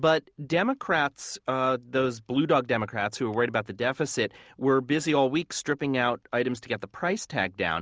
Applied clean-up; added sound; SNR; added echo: none; none; none; none.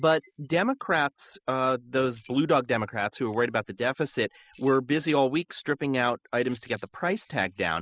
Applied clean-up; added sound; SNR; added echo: classical method spectral subtraction.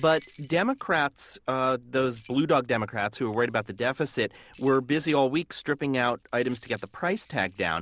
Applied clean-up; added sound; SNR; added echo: none; Keys jangling; 17 dB; none.